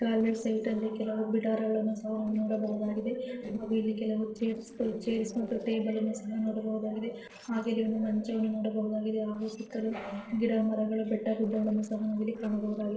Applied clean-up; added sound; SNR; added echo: neural separator model SepFormer DNS4.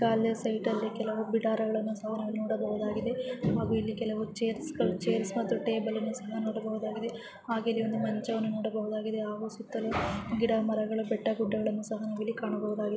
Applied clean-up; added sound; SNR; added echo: none; none; none; none.